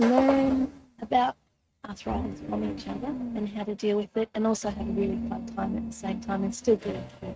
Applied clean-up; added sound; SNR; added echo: neural mask model RNNoise.